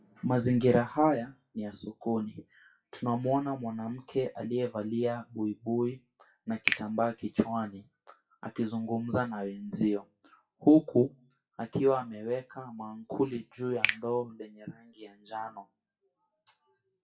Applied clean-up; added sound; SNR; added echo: classical method WPE with log-MMSE.